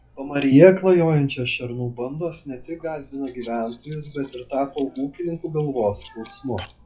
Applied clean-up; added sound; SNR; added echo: classical method log-MMSE.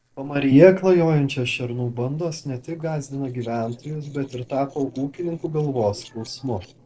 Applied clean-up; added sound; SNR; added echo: neural separator model SepFormer DNS4.